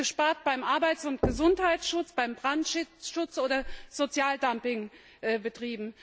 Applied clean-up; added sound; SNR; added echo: none; Knock; 8 dB; none.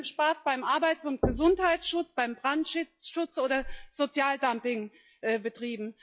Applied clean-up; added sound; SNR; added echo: classical method log-MMSE.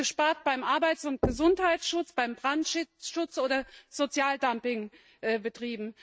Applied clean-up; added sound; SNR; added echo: neural mask model RNNoise.